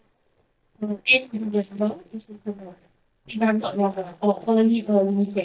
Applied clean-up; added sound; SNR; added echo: neural mask model DeepFilterNet 3.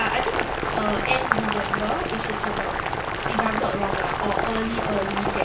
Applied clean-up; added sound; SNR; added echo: none; Boiling; -3 dB; reverberation time 0.3 s.